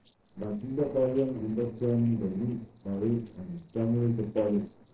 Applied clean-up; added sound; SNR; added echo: neural separator model SepFormer DNS4.